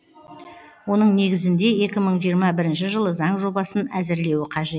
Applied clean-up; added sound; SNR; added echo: none; none; none; none.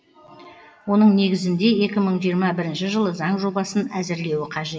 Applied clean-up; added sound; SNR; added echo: none; none; none; reverberation time 1.5 s.